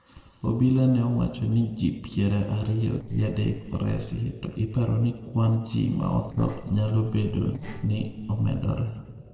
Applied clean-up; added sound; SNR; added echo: neural separator model SepFormer DNS4.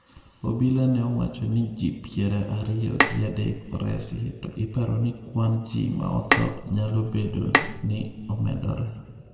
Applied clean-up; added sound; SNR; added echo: none; Bowed string instrument; 2 dB; reverberation time 2.0 s.